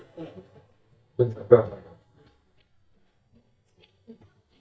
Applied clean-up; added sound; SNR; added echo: neural mask model DeepFilterNet 3.